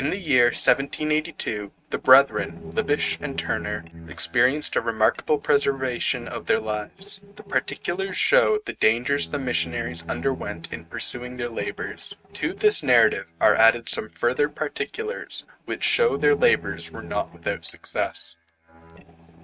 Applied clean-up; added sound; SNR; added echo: neural mask model RNNoise.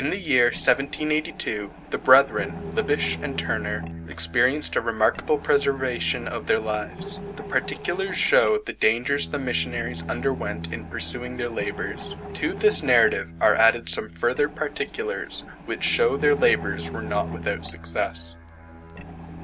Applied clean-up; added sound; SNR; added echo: none; Bowed string instrument + Mechanisms; 11 dB; none.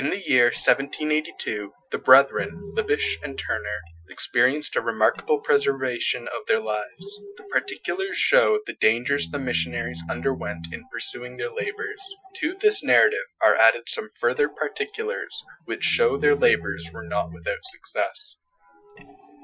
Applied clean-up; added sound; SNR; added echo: classical method Wiener filter.